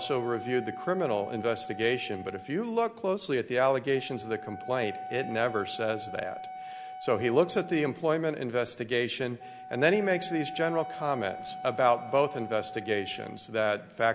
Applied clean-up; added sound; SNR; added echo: none; Wind instrument, woodwind instrument; 13 dB; none.